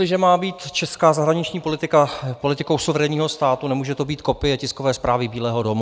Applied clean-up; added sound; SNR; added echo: none; none; none; none.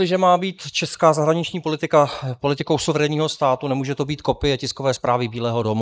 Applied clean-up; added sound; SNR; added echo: neural mask model Resemble Enhance denoiser.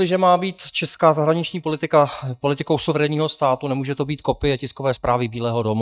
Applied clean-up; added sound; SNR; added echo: neural mask model DeepFilterNet 3.